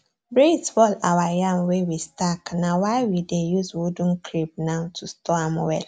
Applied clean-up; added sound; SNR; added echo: none; none; none; none.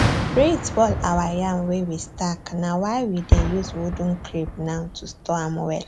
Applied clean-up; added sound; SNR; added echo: none; Fireworks; 3 dB; none.